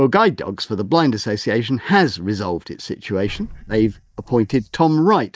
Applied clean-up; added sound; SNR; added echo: neural mask model DeepFilterNet 3.